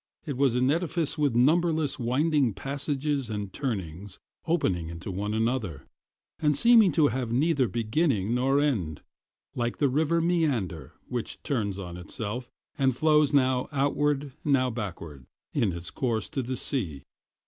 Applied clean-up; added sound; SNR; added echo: none; none; none; none.